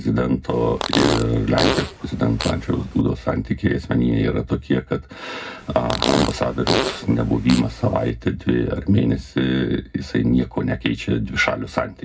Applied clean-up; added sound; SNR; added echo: none; Fart; 4 dB; reverberation time 0.4 s.